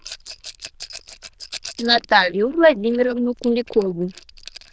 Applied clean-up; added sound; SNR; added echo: neural diffusion model UNIVERSE++.